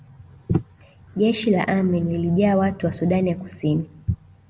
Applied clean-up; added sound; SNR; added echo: none; none; none; none.